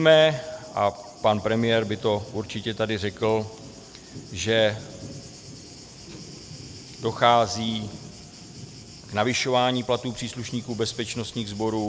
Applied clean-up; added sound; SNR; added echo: none; Thunder + Guitar; 17 dB; none.